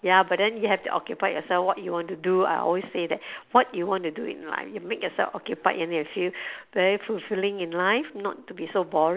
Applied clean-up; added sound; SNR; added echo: none; none; none; none.